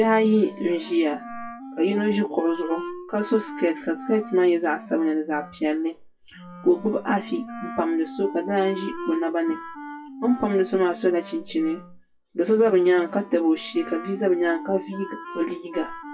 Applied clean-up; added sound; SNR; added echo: classical method WPE with log-MMSE.